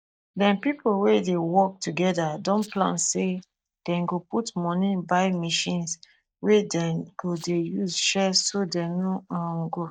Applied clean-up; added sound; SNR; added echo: neural mask model DeepFilterNet 3.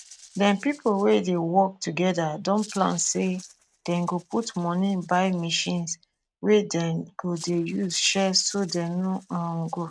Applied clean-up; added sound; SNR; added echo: neural mask model RNNoise.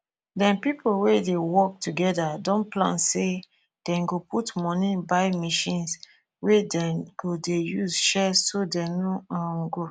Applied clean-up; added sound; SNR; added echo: none; none; none; none.